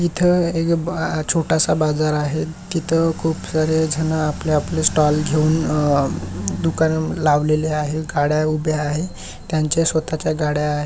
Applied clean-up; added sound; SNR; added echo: none; none; none; none.